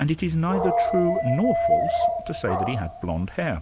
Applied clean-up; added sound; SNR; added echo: none; Dog; 0 dB; none.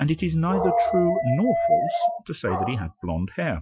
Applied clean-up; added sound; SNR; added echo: classical method Wiener filter.